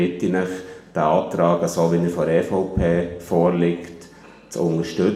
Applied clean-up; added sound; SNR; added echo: none; none; none; reverberation time 0.8 s.